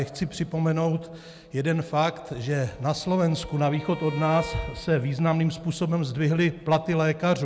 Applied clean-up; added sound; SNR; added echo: none; Bowed string instrument; 17 dB; none.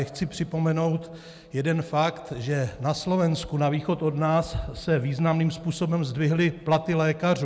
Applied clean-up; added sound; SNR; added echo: none; none; none; none.